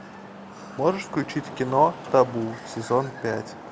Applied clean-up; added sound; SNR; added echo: none; Traffic noise, roadway noise; 14 dB; none.